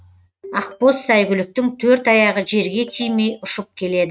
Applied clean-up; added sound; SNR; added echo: neural mask model RNNoise.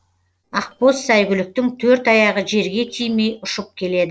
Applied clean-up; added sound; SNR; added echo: neural separator model SepFormer DNS4.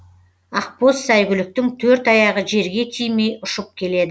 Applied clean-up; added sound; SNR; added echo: none; none; none; none.